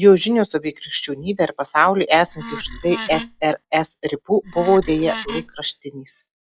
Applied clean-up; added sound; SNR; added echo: classical method log-MMSE.